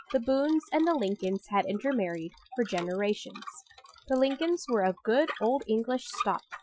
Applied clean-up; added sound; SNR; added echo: classical method Wiener filter.